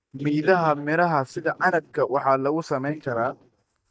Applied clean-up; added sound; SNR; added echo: neural mask model DeepFilterNet 3.